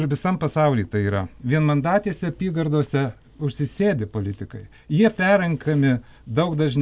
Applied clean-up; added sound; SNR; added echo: none; none; none; none.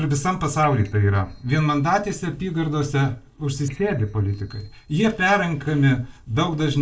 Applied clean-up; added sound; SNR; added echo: neural separator model SepFormer DNS4.